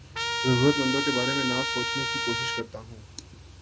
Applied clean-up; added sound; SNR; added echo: none; Trumpet; 0 dB; none.